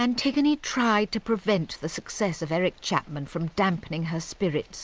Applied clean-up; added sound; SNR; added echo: none; none; none; none.